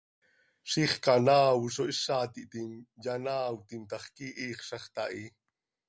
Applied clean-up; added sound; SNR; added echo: none; none; none; none.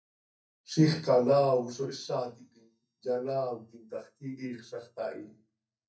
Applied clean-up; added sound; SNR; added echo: neural mask model DeepFilterNet 3.